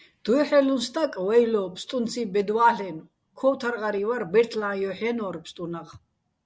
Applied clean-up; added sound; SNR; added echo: none; none; none; none.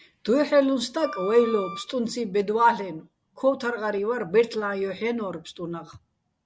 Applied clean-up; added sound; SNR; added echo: none; Wind instrument, woodwind instrument; 13 dB; none.